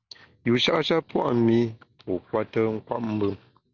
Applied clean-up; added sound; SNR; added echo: none; none; none; none.